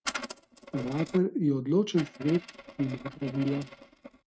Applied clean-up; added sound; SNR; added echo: neural mask model RNNoise.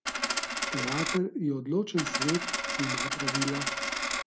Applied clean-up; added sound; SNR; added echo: none; Coin (dropping); -2 dB; none.